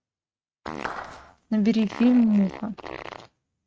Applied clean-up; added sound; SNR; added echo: neural mask model RNNoise.